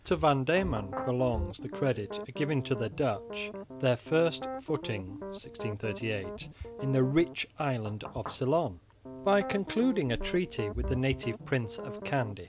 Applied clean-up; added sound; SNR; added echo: none; Knock / Wood + Piano; 10 dB; none.